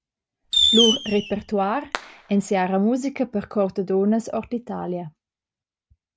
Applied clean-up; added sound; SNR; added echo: none; Fireworks; 0 dB; none.